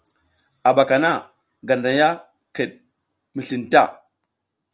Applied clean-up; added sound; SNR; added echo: none; none; none; none.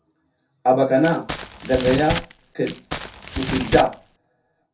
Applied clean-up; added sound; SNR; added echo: none; Crumpling, crinkling; 7 dB; reverberation time 0.3 s.